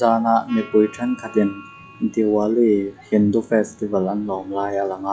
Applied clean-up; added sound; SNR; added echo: classical method log-MMSE.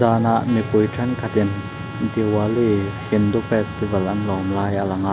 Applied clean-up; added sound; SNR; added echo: none; Trumpet; 18 dB; none.